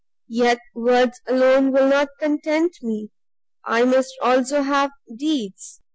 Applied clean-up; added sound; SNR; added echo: none; none; none; none.